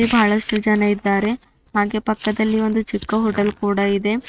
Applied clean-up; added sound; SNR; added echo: neural mask model RNNoise.